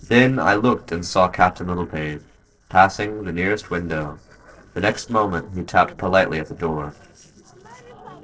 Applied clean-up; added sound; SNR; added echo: neural separator model SepFormer DNS4.